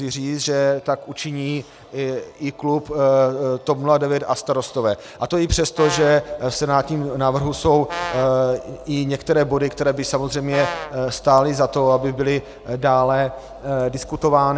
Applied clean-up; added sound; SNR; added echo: none; Brass instrument; 10 dB; none.